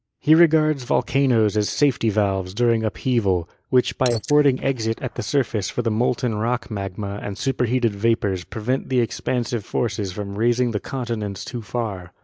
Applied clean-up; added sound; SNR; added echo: neural mask model Resemble Enhance denoiser.